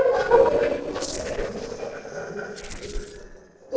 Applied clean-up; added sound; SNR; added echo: neural separator model SepFormer DNS4.